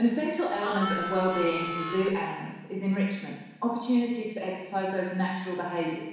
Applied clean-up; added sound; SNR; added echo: none; Harmonica; 5 dB; reverberation time 1.1 s.